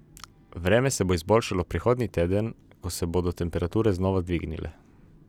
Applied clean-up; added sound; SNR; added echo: none; none; none; none.